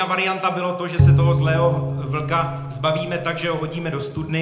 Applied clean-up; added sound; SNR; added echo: none; Bowed string instrument; -3 dB; reverberation time 0.8 s.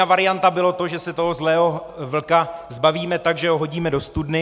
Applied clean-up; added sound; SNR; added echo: none; none; none; none.